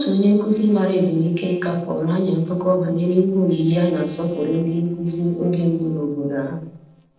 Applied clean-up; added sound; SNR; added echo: neural separator model SepFormer DNS4.